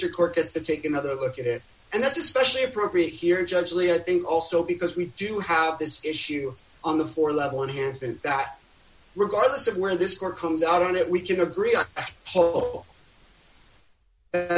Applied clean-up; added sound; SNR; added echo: none; none; none; none.